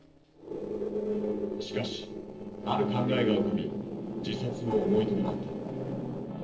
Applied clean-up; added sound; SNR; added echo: neural separator model SepFormer DNS4.